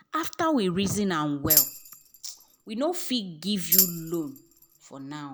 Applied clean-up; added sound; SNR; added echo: none; Tambourine; -2 dB; none.